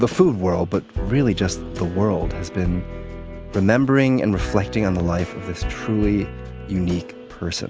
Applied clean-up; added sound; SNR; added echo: none; none; none; none.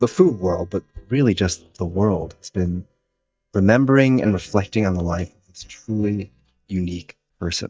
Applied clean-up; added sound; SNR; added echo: neural mask model DeepFilterNet 3.